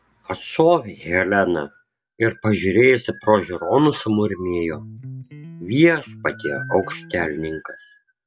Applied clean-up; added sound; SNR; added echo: none; Electric guitar; 17 dB; none.